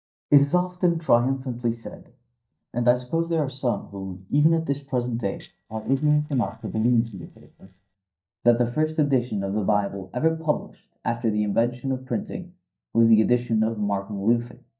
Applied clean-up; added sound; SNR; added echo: neural mask model DeepFilterNet 3.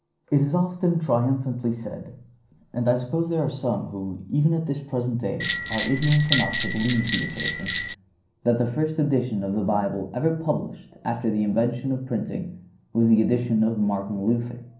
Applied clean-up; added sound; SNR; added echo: none; Bell; 4 dB; reverberation time 0.6 s.